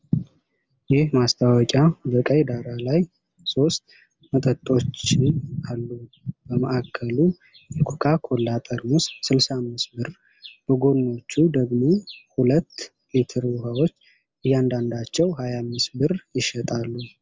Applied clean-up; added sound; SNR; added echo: none; none; none; none.